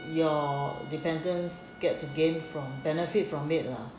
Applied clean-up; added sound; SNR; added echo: none; Trumpet; 19 dB; none.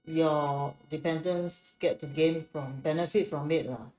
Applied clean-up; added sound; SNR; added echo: neural mask model RNNoise.